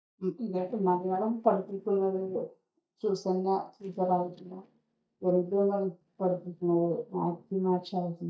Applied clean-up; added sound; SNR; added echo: neural mask model DeepFilterNet 3.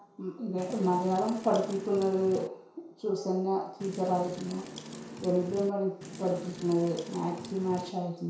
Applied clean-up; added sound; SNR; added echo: none; Wind; 12 dB; reverberation time 0.6 s.